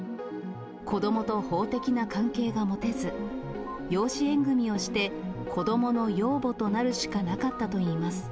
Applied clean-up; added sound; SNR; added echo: none; none; none; none.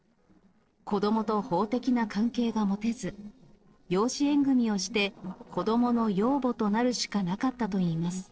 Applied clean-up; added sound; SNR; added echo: neural separator model SepFormer DNS4.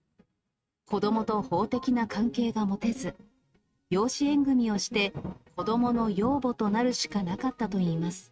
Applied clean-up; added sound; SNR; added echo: neural mask model RNNoise.